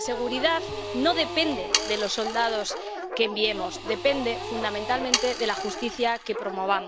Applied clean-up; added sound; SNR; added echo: none; Dog + Sawing; 5 dB; none.